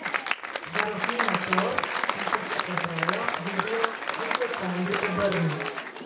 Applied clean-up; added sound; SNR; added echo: none; Applause; -3 dB; reverberation time 0.6 s.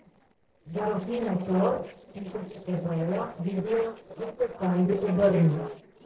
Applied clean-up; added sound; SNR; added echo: neural separator model SepFormer DNS4.